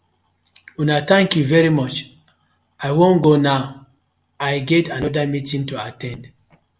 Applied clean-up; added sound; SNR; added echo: none; none; none; none.